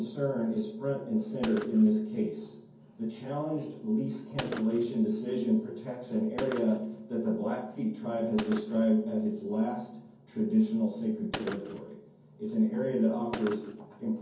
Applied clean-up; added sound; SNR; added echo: none; Gunshot, gunfire; 15 dB; reverberation time 0.6 s.